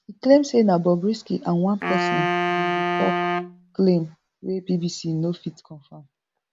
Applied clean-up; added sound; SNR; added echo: none; Wind instrument, woodwind instrument; 2 dB; none.